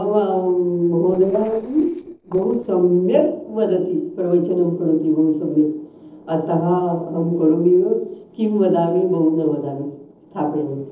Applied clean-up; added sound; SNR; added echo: neural separator model SepFormer DNS4.